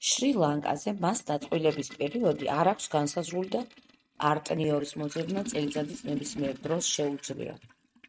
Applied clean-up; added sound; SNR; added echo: neural mask model RNNoise.